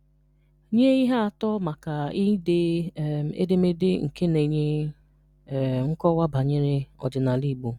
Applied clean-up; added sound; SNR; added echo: none; none; none; none.